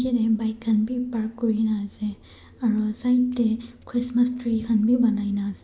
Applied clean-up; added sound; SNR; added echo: none; none; none; none.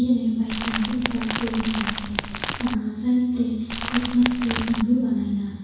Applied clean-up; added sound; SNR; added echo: none; Crumpling, crinkling / Crackle; 6 dB; reverberation time 1.1 s.